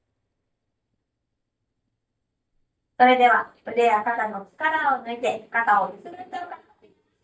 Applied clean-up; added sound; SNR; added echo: neural mask model DeepFilterNet 3.